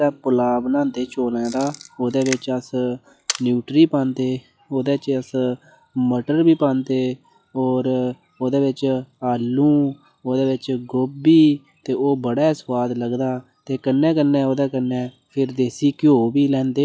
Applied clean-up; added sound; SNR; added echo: classical method log-MMSE.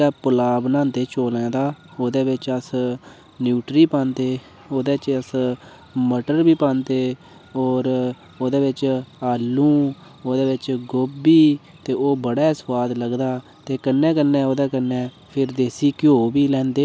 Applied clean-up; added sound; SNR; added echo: none; none; none; none.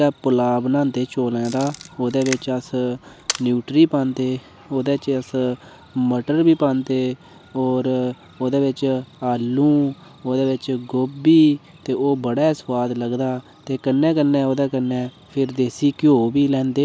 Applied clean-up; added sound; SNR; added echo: none; Camera; 13 dB; none.